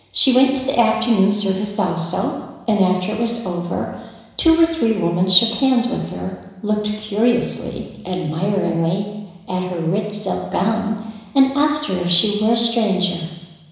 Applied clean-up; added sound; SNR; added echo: none; none; none; reverberation time 1.0 s.